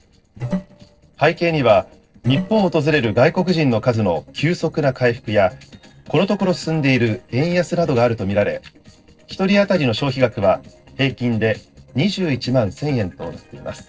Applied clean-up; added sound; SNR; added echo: neural separator model SepFormer DNS4.